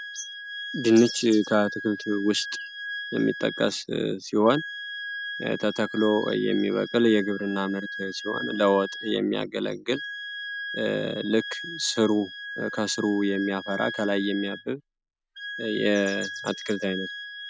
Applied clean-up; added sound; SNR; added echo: none; Wind instrument, woodwind instrument; 11 dB; none.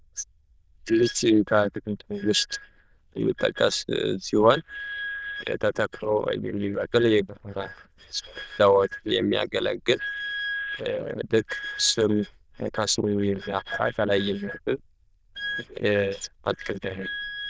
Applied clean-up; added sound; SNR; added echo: neural diffusion model UNIVERSE++.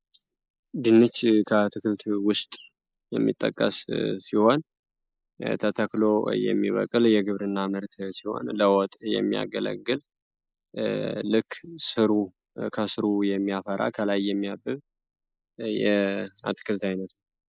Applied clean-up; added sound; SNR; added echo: neural mask model Resemble Enhance denoiser.